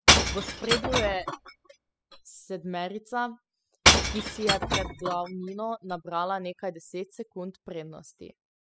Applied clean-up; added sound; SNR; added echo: classical method spectral subtraction.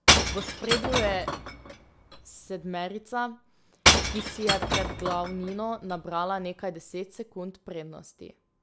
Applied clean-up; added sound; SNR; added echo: none; Shatter / Crushing; -5 dB; none.